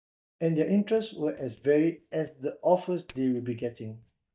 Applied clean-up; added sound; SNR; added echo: neural mask model DeepFilterNet 3.